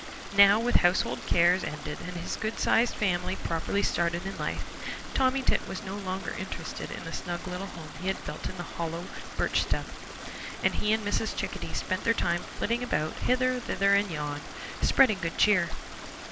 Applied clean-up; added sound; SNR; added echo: none; Stream; 11 dB; none.